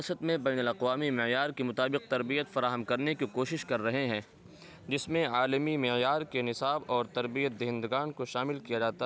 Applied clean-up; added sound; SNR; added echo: none; none; none; none.